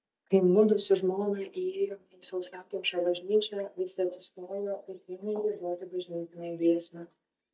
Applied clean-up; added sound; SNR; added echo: neural mask model DeepFilterNet 3.